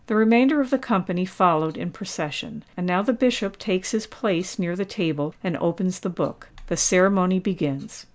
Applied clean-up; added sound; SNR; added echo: none; none; none; none.